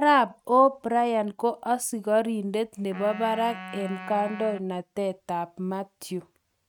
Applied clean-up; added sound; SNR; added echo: neural mask model RNNoise.